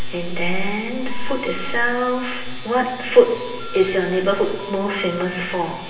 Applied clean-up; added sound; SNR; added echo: none; Telephone; 16 dB; reverberation time 1.2 s.